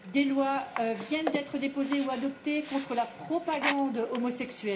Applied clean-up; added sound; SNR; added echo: none; Sink (filling or washing); 10 dB; reverberation time 0.4 s.